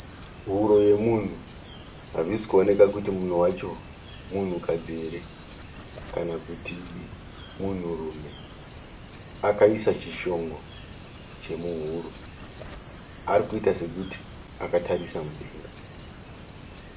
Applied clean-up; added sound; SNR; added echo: none; Chirp, tweet; 6 dB; reverberation time 0.3 s.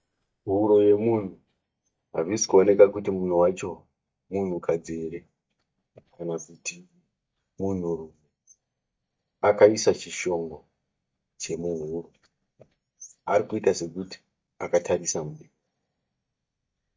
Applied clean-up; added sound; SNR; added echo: neural mask model DeepFilterNet 3.